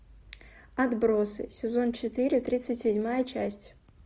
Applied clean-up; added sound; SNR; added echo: none; none; none; none.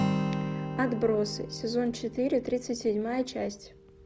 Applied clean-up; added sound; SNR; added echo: none; Acoustic guitar; 5 dB; none.